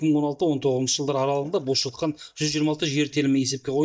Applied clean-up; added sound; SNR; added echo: neural mask model DeepFilterNet 3.